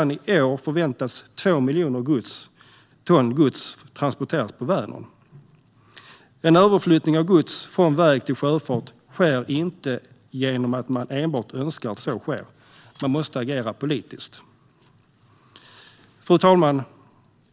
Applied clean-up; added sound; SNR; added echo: none; none; none; none.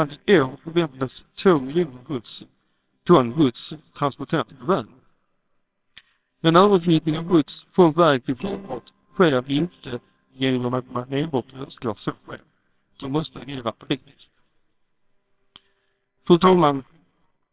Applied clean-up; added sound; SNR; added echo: neural separator model SepFormer WHAMR!.